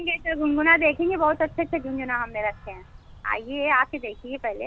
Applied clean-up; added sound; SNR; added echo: none; Bird vocalization, bird call, bird song; 20 dB; none.